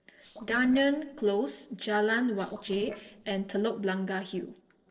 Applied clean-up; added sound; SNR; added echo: neural separator model SepFormer DNS4.